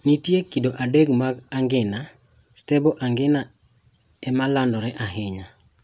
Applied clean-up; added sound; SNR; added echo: none; none; none; none.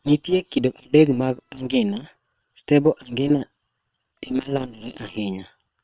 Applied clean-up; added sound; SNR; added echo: neural separator model SepFormer WHAM!.